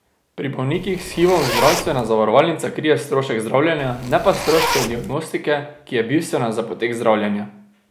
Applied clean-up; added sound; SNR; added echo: none; Zipper (clothing); 5 dB; none.